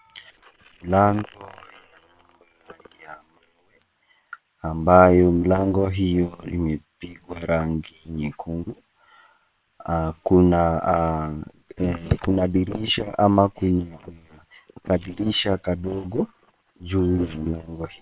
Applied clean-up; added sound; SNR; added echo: neural separator model SepFormer WHAM!.